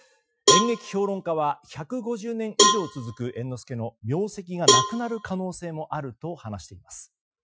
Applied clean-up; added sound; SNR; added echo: classical method Wiener filter.